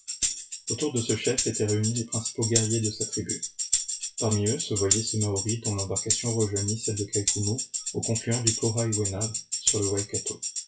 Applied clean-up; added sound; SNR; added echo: classical method WPE with log-MMSE.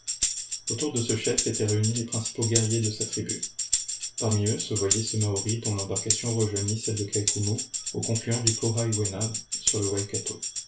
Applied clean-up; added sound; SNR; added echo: none; Tambourine; 1 dB; reverberation time 0.2 s.